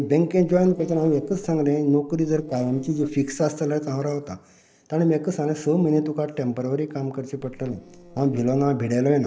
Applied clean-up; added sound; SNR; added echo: neural separator model SepFormer DNS4.